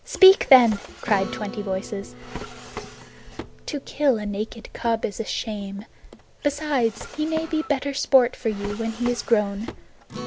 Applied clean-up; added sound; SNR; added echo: none; Drawer open or close + Acoustic guitar; 15 dB; none.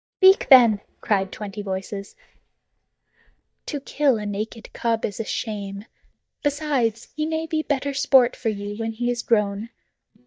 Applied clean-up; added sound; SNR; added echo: neural mask model DeepFilterNet 3.